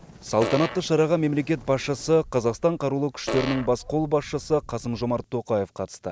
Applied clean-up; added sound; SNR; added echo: none; Fart; 6 dB; none.